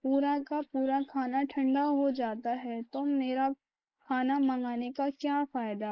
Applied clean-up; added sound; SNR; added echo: neural mask model Resemble Enhance denoiser.